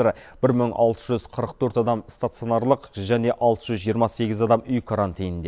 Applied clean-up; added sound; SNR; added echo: none; none; none; none.